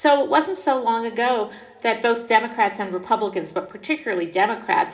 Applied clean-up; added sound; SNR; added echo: none; none; none; reverberation time 2.7 s.